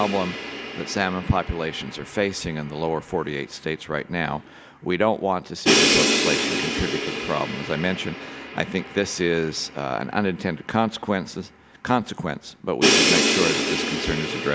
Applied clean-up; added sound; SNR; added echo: none; Crash cymbal; 0 dB; none.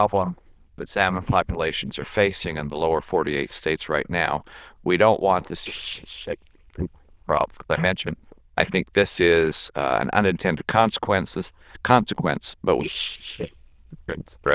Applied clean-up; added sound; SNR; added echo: neural diffusion model UNIVERSE++.